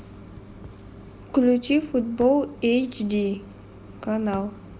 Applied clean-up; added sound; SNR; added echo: none; none; none; none.